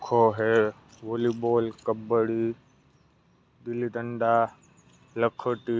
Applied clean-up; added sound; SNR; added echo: none; none; none; none.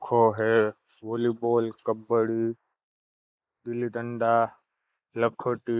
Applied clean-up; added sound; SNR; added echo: neural mask model Resemble Enhance denoiser.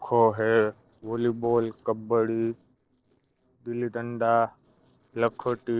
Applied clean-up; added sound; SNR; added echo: neural separator model SepFormer DNS4.